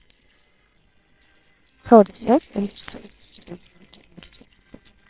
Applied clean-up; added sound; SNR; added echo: neural separator model SepFormer WHAMR!.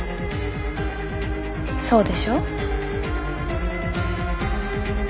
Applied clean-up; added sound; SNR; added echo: none; none; none; none.